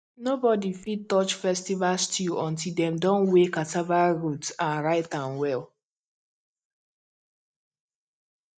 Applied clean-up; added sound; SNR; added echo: neural mask model DeepFilterNet 3.